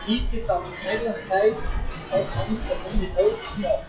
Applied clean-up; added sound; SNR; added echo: classical method WPE with log-MMSE.